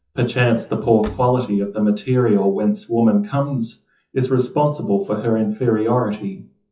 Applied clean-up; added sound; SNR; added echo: classical method WPE with log-MMSE.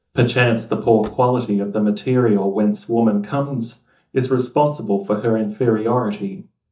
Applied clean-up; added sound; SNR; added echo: neural mask model DeepFilterNet 3.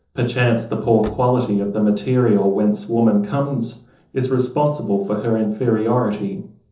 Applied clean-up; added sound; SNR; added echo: neural separator model SepFormer DNS4.